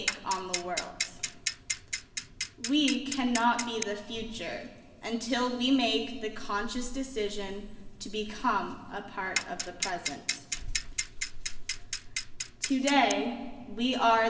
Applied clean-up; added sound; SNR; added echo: none; Clock; 5 dB; reverberation time 0.8 s.